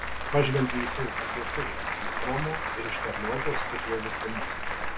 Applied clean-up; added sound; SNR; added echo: none; Applause / Crowd; -1 dB; none.